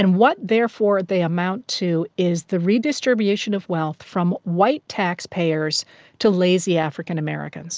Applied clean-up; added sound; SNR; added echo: none; none; none; none.